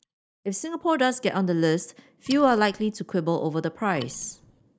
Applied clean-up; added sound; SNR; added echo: neural mask model DeepFilterNet 3.